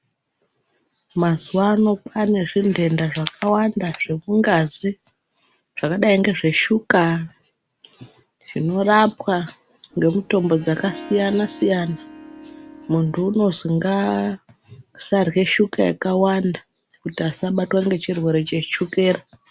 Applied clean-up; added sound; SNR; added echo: none; Harp; 18 dB; none.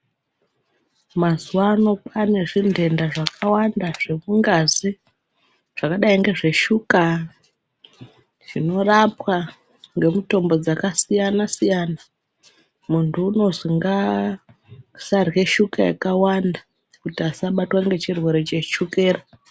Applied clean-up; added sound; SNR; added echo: none; none; none; none.